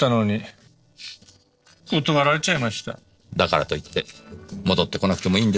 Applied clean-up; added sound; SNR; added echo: neural separator model SepFormer DNS4.